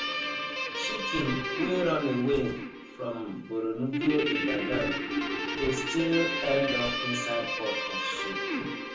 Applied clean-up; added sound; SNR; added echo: none; Guitar; 1 dB; reverberation time 0.3 s.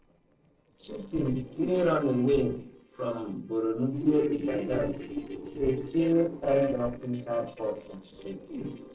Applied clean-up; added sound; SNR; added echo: neural separator model SepFormer DNS4.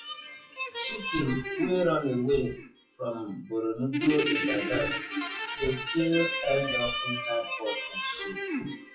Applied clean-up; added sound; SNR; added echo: classical method WPE with log-MMSE.